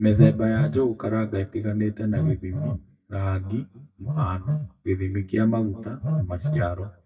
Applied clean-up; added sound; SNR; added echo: neural mask model DeepFilterNet 3.